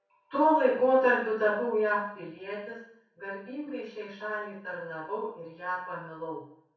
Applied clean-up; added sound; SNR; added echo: none; none; none; reverberation time 0.6 s.